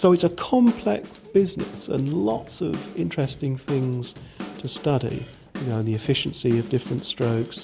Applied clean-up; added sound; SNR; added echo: none; Drum / Drum kit; 15 dB; none.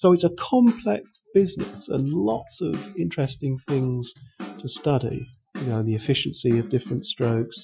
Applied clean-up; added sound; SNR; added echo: classical method Wiener filter.